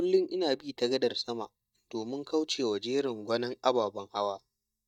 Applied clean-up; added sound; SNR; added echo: neural mask model DeepFilterNet 3.